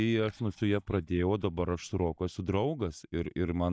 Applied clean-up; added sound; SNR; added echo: neural mask model DeepFilterNet 3.